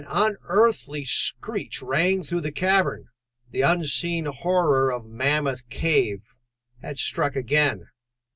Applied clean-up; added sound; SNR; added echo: none; none; none; none.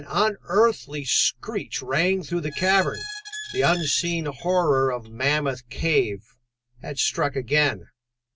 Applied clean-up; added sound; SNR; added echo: none; Squeak; 12 dB; none.